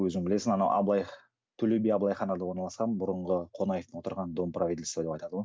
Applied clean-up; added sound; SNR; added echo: none; none; none; none.